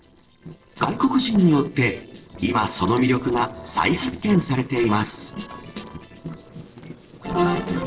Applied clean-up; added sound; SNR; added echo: neural separator model SepFormer DNS4.